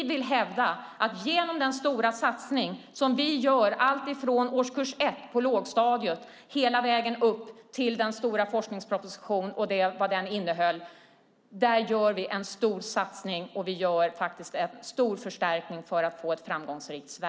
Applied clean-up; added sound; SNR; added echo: none; none; none; none.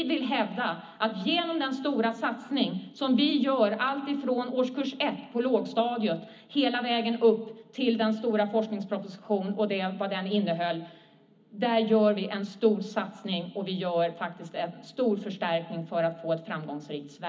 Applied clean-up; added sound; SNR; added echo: none; none; none; reverberation time 0.4 s.